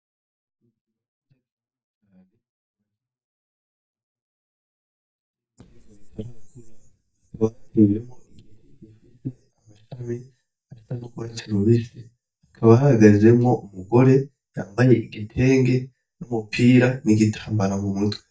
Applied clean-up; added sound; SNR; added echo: neural mask model DeepFilterNet 3.